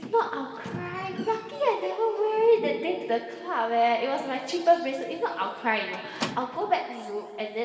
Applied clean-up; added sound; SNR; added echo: none; Squeak; 18 dB; reverberation time 2.1 s.